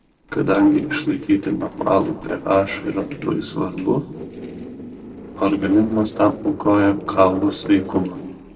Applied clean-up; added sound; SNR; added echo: neural separator model SepFormer DNS4.